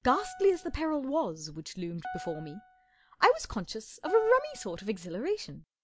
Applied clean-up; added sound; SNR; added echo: none; Piano; 15 dB; none.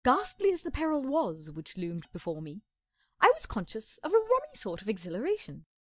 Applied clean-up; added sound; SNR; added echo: neural mask model DeepFilterNet 3.